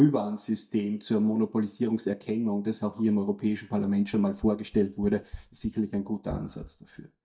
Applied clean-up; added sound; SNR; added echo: neural mask model DeepFilterNet 3.